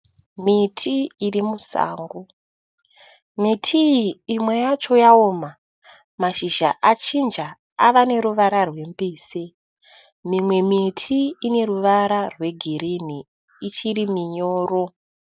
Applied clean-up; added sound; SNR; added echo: none; none; none; none.